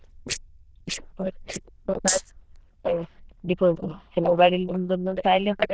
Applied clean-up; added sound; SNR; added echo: neural diffusion model UNIVERSE++.